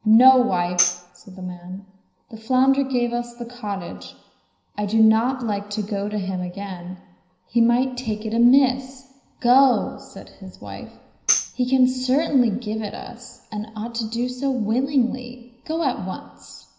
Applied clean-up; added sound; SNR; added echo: none; Tambourine; 6 dB; reverberation time 0.9 s.